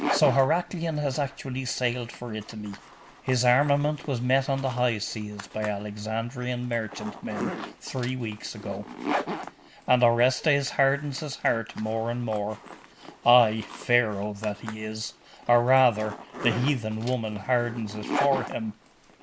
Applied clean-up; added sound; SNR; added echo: none; Zipper (clothing); 11 dB; none.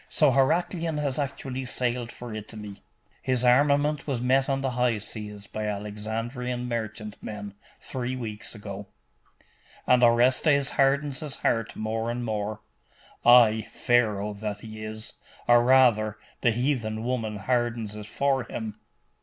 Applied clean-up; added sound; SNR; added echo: none; none; none; none.